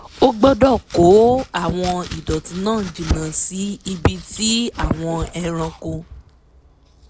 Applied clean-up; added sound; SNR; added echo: none; Domestic sounds, home sounds; 13 dB; none.